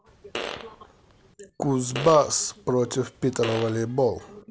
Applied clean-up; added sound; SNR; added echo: none; Fart; 13 dB; none.